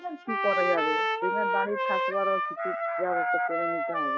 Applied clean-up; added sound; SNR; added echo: classical method log-MMSE.